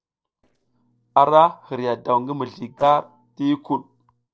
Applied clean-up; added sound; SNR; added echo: neural separator model SepFormer DNS4.